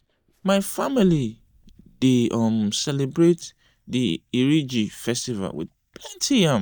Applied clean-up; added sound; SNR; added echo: neural mask model DeepFilterNet 3.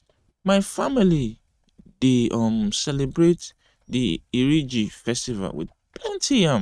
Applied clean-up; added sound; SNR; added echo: neural mask model RNNoise.